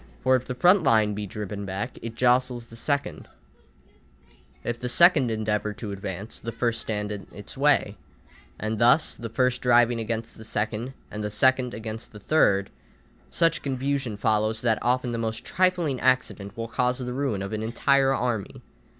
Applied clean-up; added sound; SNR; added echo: none; none; none; none.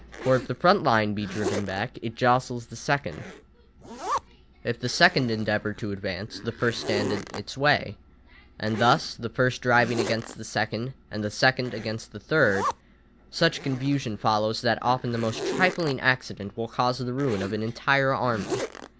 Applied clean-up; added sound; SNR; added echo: none; Zipper (clothing); 11 dB; none.